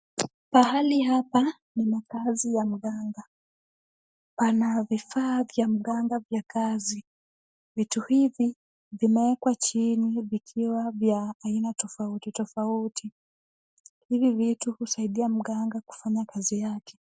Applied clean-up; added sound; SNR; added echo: none; none; none; none.